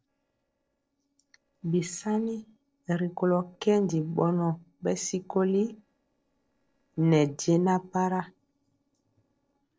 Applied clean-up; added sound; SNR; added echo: neural separator model SepFormer DNS4.